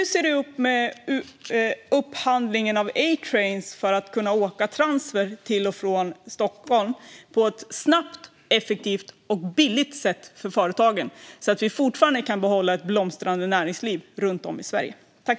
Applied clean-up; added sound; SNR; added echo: none; none; none; none.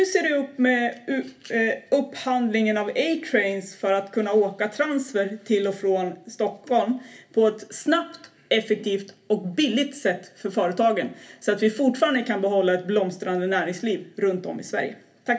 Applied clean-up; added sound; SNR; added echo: none; none; none; reverberation time 0.3 s.